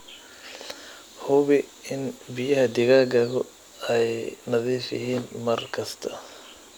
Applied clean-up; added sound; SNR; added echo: none; none; none; none.